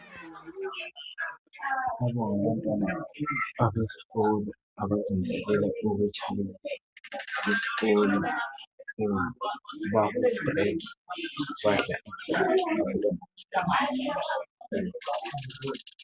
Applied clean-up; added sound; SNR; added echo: none; none; none; none.